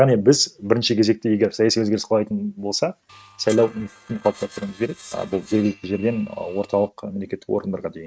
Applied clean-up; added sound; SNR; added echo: neural mask model RNNoise.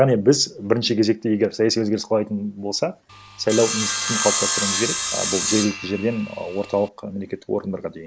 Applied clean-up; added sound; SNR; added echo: none; Sawing; 3 dB; none.